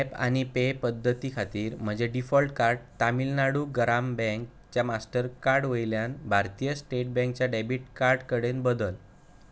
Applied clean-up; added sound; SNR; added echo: none; none; none; none.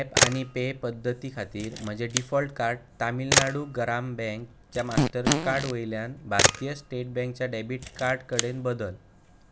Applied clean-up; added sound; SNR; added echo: none; Fart + Camera; 0 dB; none.